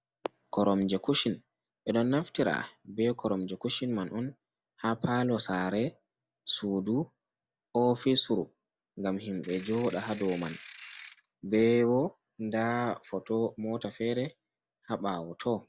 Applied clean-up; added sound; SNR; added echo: none; Ratchet, pawl / Percussion; 11 dB; none.